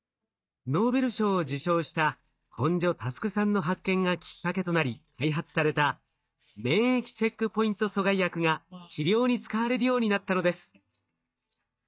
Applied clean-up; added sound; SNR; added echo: neural mask model DeepFilterNet 3.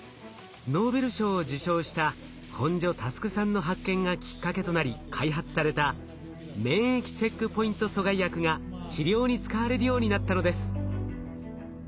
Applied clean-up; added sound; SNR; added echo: none; none; none; none.